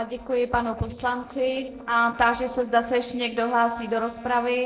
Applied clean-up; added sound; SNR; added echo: neural separator model SepFormer DNS4.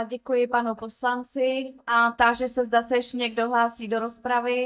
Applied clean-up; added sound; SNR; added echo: neural mask model DeepFilterNet 3.